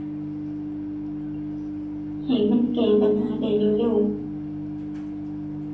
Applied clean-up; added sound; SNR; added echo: none; Microwave oven; 6 dB; reverberation time 0.6 s.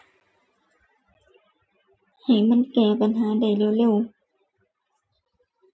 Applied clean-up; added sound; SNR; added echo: none; none; none; none.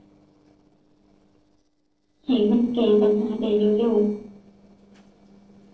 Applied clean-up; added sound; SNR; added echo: neural separator model SepFormer DNS4.